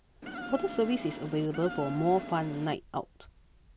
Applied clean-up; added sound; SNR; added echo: none; Insect; 9 dB; none.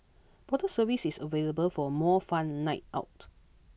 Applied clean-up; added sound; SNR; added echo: none; none; none; none.